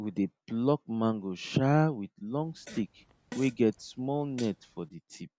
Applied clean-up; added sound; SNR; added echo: none; Fart; 19 dB; none.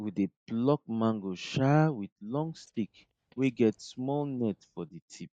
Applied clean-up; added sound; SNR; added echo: neural mask model DeepFilterNet 3.